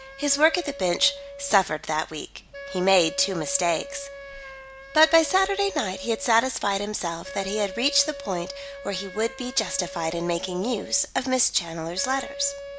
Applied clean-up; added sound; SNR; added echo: none; Wind instrument, woodwind instrument; 14 dB; none.